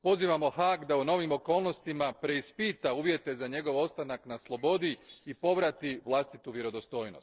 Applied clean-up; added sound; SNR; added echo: neural separator model SepFormer DNS4.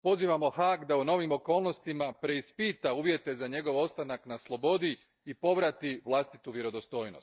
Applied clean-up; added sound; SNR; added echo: neural mask model DeepFilterNet 3.